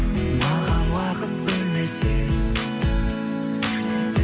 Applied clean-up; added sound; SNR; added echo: none; none; none; none.